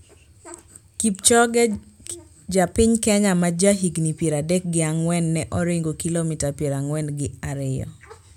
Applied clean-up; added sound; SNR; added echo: none; none; none; none.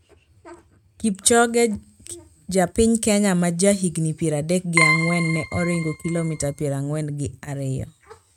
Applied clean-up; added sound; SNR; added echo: neural mask model RNNoise.